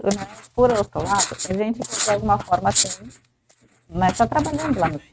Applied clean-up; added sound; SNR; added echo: neural mask model RNNoise.